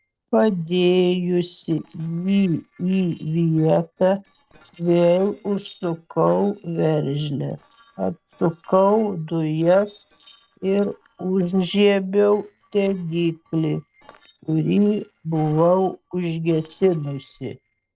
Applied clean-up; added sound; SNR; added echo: neural separator model SepFormer DNS4.